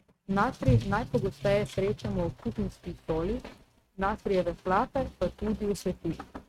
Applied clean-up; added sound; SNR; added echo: neural mask model RNNoise.